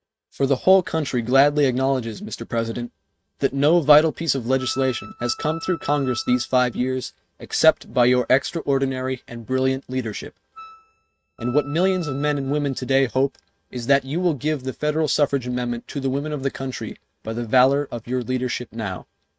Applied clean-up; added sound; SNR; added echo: neural mask model RNNoise.